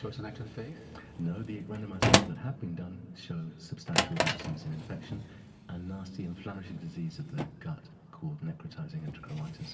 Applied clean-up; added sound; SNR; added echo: none; Drawer open or close; -3 dB; reverberation time 2.6 s.